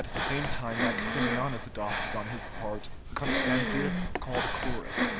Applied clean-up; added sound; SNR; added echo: none; Breathing; -4 dB; none.